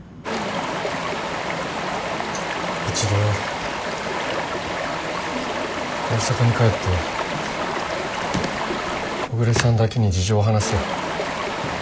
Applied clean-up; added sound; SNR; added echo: none; Stream; 2 dB; none.